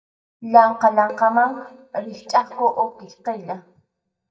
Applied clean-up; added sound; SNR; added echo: neural mask model DeepFilterNet 3.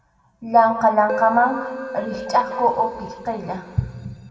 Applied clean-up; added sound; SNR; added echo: none; Keyboard (musical); 12 dB; reverberation time 1.8 s.